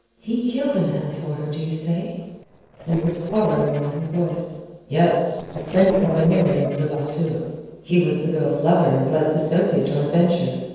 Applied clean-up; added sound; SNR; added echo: neural separator model SepFormer DNS4.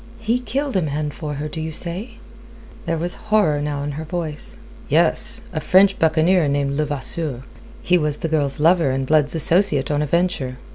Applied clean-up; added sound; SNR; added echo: none; none; none; none.